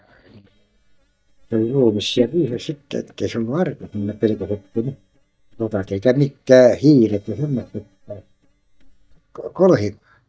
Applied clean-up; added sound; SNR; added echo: neural mask model DeepFilterNet 3.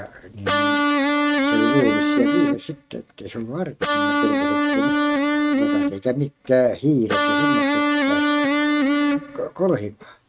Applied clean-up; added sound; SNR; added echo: neural mask model RNNoise.